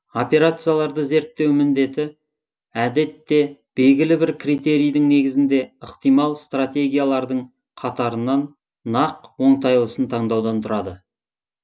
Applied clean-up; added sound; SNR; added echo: none; none; none; none.